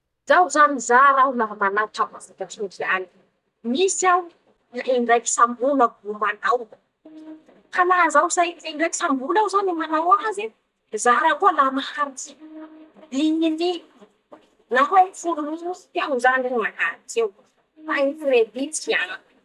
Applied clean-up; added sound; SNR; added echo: neural mask model DeepFilterNet 3.